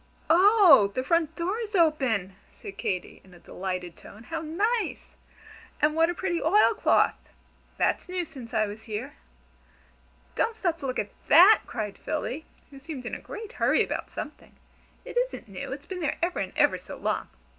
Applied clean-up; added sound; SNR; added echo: none; none; none; none.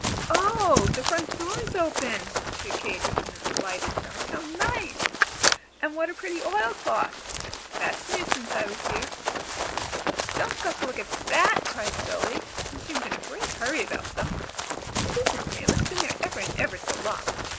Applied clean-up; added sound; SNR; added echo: none; Run; -1 dB; none.